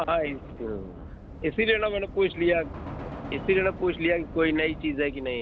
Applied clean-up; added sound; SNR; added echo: none; Subway, metro, underground / Train; 12 dB; none.